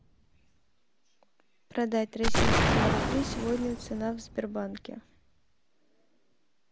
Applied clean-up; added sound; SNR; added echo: none; Explosion; -3 dB; none.